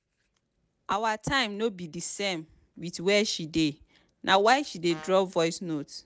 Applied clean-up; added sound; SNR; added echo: none; Brass instrument; 19 dB; none.